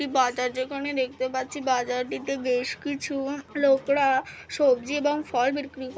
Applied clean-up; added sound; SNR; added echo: none; none; none; none.